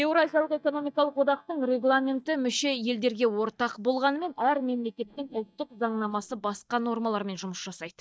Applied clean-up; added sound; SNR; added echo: neural mask model DeepFilterNet 3.